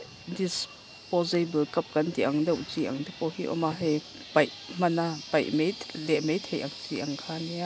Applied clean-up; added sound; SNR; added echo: none; none; none; none.